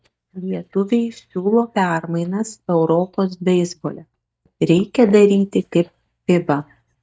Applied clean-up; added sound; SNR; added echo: neural mask model DeepFilterNet 3.